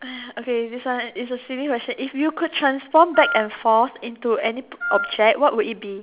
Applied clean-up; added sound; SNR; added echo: none; Wind instrument, woodwind instrument; 6 dB; none.